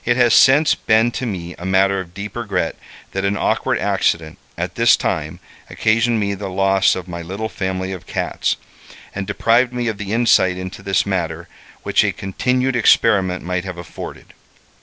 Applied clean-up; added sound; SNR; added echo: none; none; none; none.